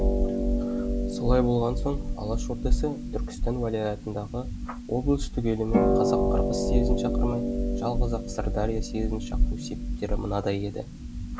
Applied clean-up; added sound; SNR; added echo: none; Harp; -4 dB; none.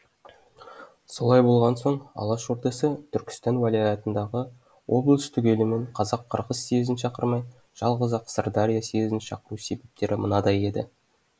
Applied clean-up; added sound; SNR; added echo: none; none; none; none.